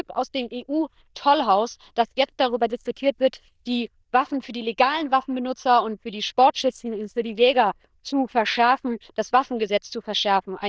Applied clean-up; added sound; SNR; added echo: neural diffusion model UNIVERSE++.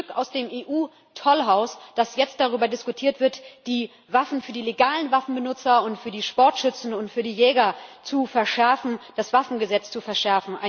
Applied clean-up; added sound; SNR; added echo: none; none; none; none.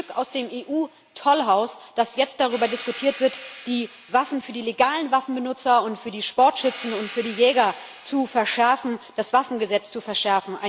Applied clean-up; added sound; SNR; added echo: none; Hi-hat; 17 dB; none.